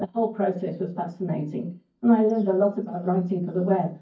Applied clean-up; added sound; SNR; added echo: neural mask model DeepFilterNet 3.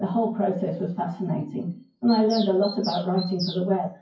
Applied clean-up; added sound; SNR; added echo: classical method WPE with log-MMSE.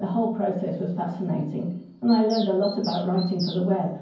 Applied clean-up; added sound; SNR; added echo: none; Bird vocalization, bird call, bird song; 18 dB; reverberation time 0.9 s.